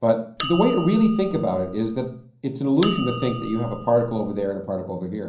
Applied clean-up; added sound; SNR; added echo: none; Chink, clink; 6 dB; reverberation time 0.6 s.